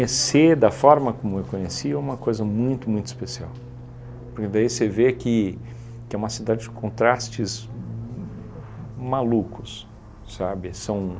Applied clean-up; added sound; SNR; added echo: none; Fixed-wing aircraft, airplane; 14 dB; none.